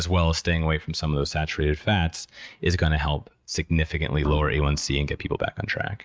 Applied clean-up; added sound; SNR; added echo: neural mask model RNNoise.